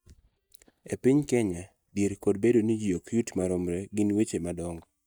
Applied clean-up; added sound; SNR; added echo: neural mask model DeepFilterNet 3.